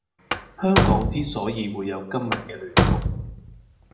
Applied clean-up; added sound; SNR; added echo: none; Slam; -3 dB; reverberation time 0.6 s.